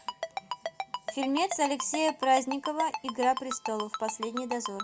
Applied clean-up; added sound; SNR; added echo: none; Ringtone; 7 dB; none.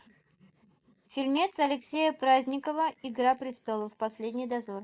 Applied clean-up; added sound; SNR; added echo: neural mask model Resemble Enhance denoiser.